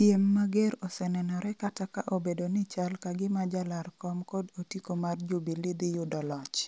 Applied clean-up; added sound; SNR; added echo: none; none; none; none.